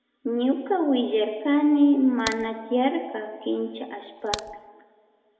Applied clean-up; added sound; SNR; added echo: none; Crack; 12 dB; reverberation time 1.8 s.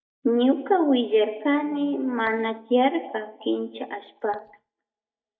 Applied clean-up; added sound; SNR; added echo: neural mask model DeepFilterNet 3.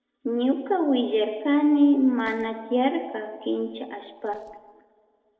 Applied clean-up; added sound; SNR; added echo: neural separator model SepFormer DNS4.